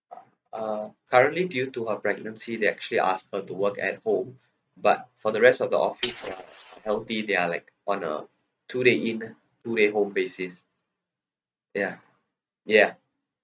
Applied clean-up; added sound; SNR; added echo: neural mask model RNNoise.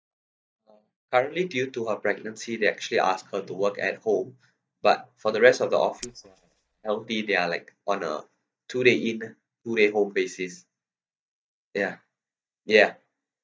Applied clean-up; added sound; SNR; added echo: neural mask model DeepFilterNet 3.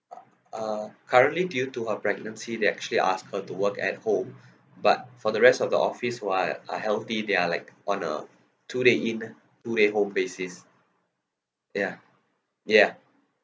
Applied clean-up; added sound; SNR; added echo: none; none; none; none.